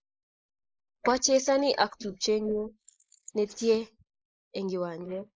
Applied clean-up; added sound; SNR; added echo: neural mask model Resemble Enhance denoiser.